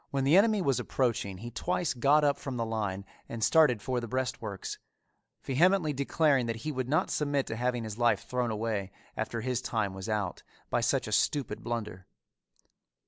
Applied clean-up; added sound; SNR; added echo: none; none; none; none.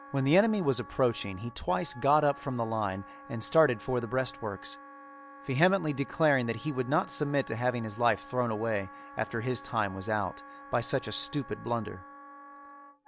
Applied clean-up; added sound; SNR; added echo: none; Wind instrument, woodwind instrument; 18 dB; none.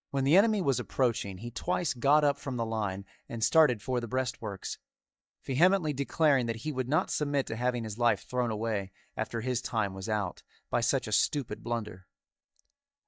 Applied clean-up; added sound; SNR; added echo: neural mask model DeepFilterNet 3.